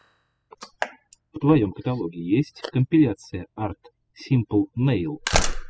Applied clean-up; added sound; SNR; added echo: classical method spectral subtraction.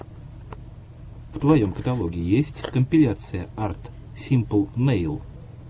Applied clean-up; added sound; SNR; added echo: none; none; none; none.